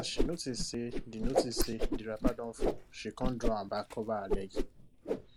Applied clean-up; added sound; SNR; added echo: neural mask model Resemble Enhance denoiser.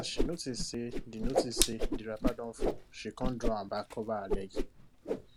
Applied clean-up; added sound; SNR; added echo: none; Whoosh, swoosh, swish; -4 dB; none.